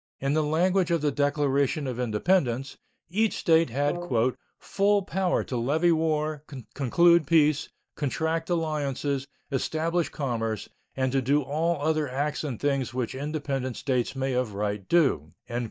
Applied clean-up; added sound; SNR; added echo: neural mask model DeepFilterNet 3.